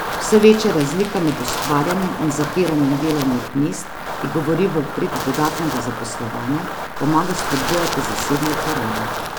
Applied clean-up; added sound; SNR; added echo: none; Wind; 5 dB; none.